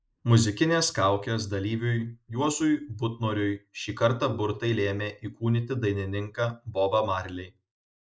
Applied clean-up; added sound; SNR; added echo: neural mask model Resemble Enhance denoiser.